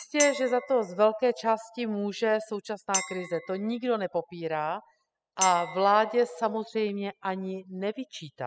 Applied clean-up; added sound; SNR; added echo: classical method spectral subtraction.